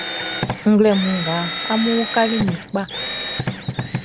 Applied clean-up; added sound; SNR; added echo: none; Drill; 5 dB; none.